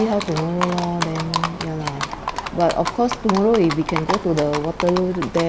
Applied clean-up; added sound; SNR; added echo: none; Livestock, farm animals, working animals; 6 dB; none.